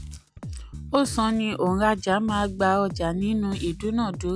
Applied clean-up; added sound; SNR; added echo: none; Bass guitar; 12 dB; none.